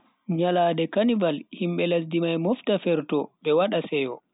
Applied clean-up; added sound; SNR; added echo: none; none; none; none.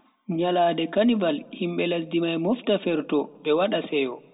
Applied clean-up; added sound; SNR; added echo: none; none; none; reverberation time 0.3 s.